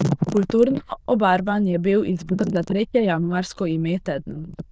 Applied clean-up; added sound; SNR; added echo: neural diffusion model UNIVERSE++.